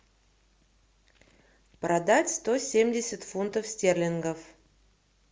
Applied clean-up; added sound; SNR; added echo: none; none; none; none.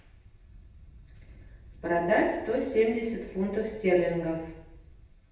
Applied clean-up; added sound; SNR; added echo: none; Wind; 20 dB; reverberation time 0.8 s.